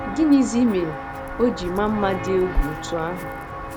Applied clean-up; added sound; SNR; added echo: none; Walk, footsteps; 6 dB; none.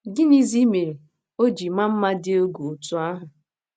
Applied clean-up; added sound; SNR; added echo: none; none; none; none.